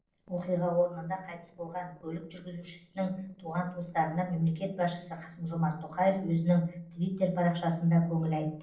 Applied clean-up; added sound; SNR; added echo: neural separator model SepFormer DNS4.